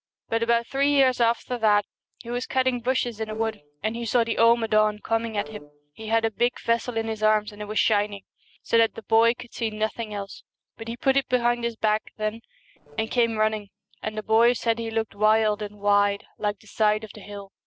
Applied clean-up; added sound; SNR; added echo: neural separator model SepFormer DNS4.